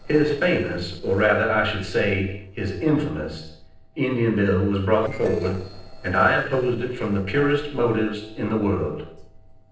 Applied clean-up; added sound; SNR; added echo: neural separator model SepFormer DNS4.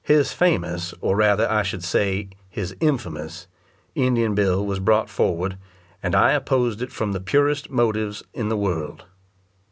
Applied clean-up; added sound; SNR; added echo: none; none; none; none.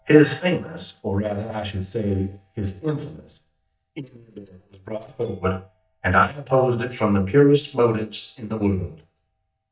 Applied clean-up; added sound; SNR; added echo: neural mask model DeepFilterNet 3.